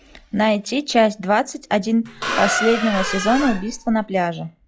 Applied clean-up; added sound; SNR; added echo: classical method log-MMSE.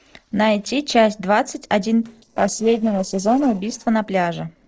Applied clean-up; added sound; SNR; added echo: neural separator model SepFormer DNS4.